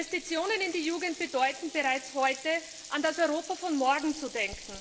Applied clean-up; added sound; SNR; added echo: none; Sink (filling or washing); 15 dB; reverberation time 2.0 s.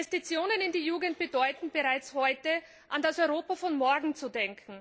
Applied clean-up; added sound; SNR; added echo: none; none; none; none.